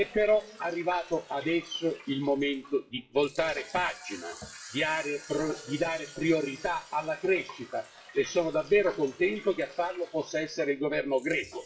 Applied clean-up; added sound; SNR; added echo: classical method WPE with log-MMSE.